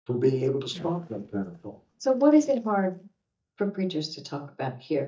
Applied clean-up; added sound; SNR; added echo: neural mask model DeepFilterNet 3.